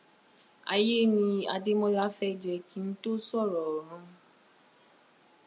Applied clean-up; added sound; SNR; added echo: none; none; none; none.